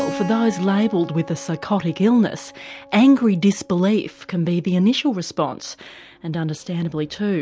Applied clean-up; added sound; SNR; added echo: none; Keyboard (musical); 17 dB; none.